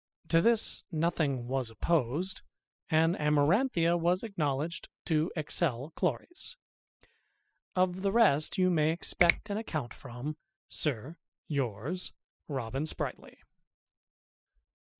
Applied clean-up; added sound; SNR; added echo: classical method spectral subtraction.